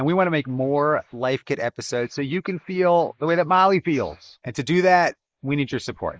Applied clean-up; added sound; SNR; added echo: neural mask model Resemble Enhance denoiser.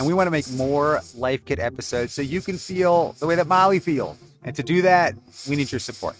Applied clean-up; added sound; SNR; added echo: neural mask model RNNoise.